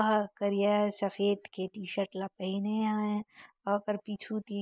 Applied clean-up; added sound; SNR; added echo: neural mask model Resemble Enhance denoiser.